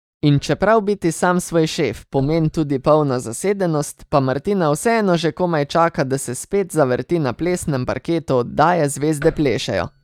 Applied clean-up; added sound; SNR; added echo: neural mask model DeepFilterNet 3.